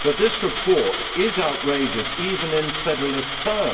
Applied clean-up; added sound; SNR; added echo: none; Coin (dropping); 2 dB; reverberation time 2.0 s.